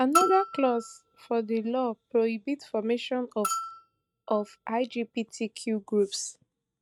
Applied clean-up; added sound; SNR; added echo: neural mask model RNNoise.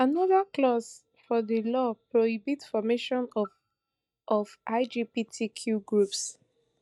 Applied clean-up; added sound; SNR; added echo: neural mask model DeepFilterNet 3.